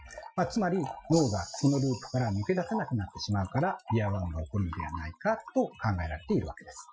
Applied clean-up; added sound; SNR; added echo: classical method Wiener filter.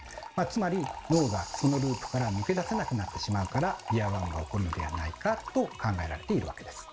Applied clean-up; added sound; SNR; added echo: none; Fill (with liquid) / Trickle, dribble; 10 dB; none.